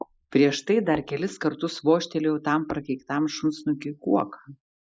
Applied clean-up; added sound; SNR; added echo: neural mask model Resemble Enhance denoiser.